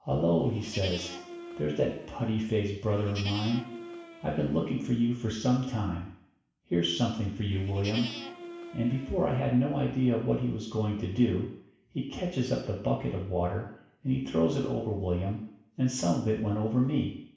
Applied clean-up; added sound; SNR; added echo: none; Livestock, farm animals, working animals; 13 dB; reverberation time 0.7 s.